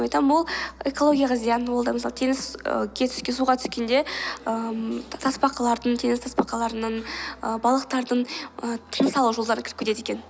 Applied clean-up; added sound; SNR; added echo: none; none; none; none.